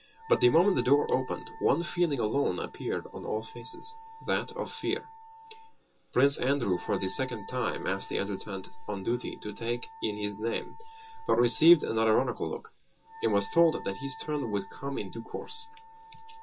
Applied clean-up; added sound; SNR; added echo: none; Wind instrument, woodwind instrument; 18 dB; reverberation time 0.2 s.